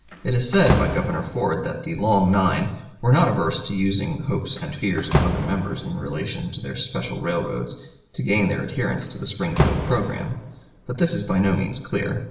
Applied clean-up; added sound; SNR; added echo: none; Slam; 7 dB; reverberation time 0.8 s.